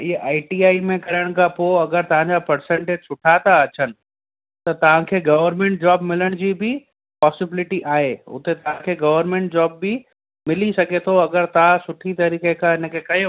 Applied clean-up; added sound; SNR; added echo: none; none; none; none.